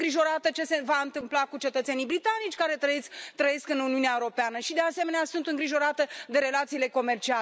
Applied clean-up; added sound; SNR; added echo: none; none; none; none.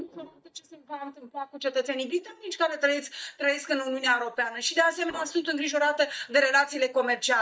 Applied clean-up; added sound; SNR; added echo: neural mask model DeepFilterNet 3.